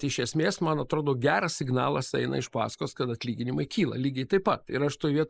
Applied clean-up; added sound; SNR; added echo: neural mask model Resemble Enhance denoiser.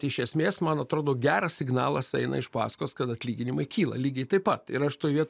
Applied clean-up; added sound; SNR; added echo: none; none; none; none.